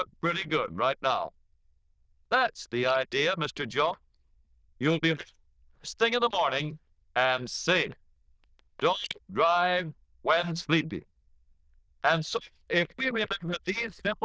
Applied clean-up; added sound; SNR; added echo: neural diffusion model UNIVERSE++.